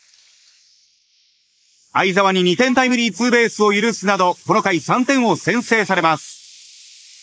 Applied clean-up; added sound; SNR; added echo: neural mask model Resemble Enhance denoiser.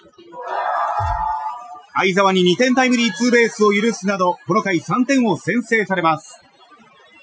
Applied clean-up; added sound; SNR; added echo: classical method Wiener filter.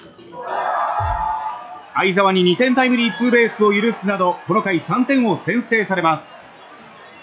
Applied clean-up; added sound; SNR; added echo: classical method log-MMSE.